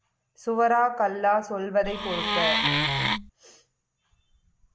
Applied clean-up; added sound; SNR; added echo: none; Wood; -2 dB; none.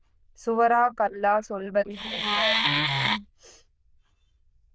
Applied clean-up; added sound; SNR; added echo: neural diffusion model UNIVERSE++.